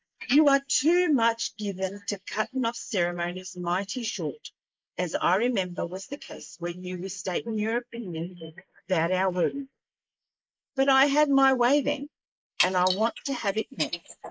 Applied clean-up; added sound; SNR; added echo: neural mask model Resemble Enhance denoiser.